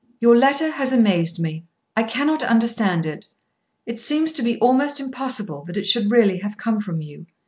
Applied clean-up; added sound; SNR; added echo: none; none; none; none.